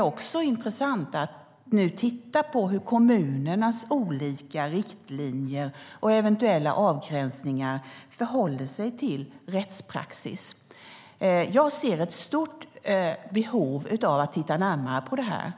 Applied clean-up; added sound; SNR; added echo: none; none; none; none.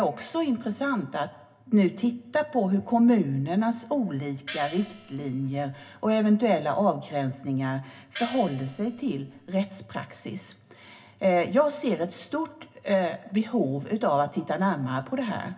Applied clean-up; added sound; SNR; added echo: none; Gong; 16 dB; reverberation time 0.4 s.